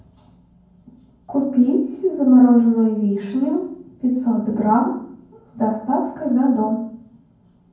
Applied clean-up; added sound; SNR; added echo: none; none; none; reverberation time 0.9 s.